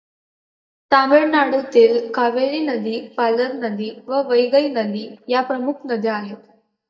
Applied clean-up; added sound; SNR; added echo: neural mask model DeepFilterNet 3.